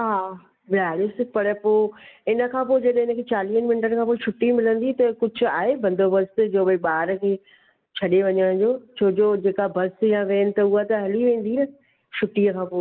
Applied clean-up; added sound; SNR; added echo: neural mask model Resemble Enhance denoiser.